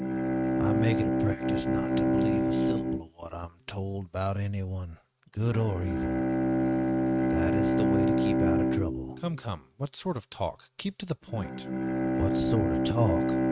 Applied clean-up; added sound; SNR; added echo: neural mask model RNNoise.